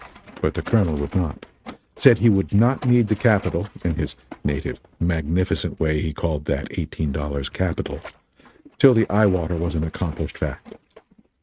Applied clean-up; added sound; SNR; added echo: neural mask model RNNoise.